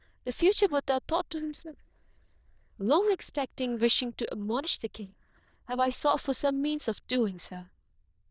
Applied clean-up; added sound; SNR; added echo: neural diffusion model UNIVERSE++.